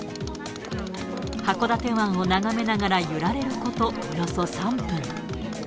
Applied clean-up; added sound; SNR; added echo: none; Mechanisms; 19 dB; none.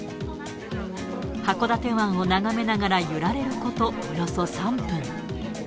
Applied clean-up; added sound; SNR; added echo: none; none; none; none.